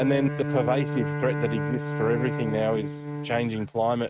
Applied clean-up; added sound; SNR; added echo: neural mask model RNNoise.